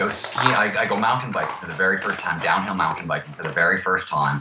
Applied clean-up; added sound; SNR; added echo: none; Scissors; 9 dB; none.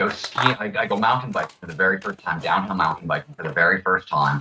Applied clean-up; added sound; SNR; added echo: neural mask model RNNoise.